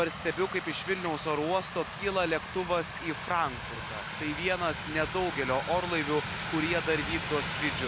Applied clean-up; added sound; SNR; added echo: none; Stream / Trickle, dribble; 20 dB; none.